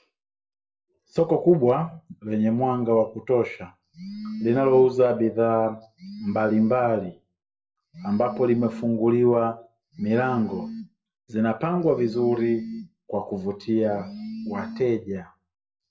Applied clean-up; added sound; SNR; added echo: none; none; none; reverberation time 0.2 s.